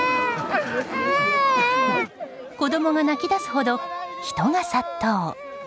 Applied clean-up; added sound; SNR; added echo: none; none; none; none.